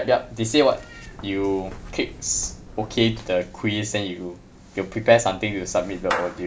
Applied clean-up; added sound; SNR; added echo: none; Meow / Clapping; 14 dB; none.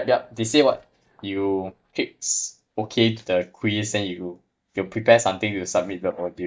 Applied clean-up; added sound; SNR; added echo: neural mask model DeepFilterNet 3.